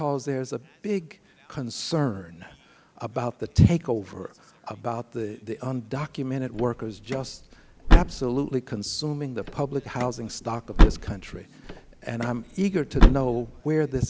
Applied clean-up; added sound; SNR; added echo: none; Slam / Car; -5 dB; none.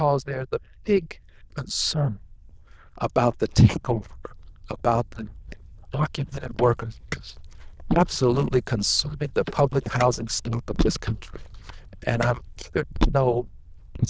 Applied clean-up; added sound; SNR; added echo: neural diffusion model UNIVERSE++.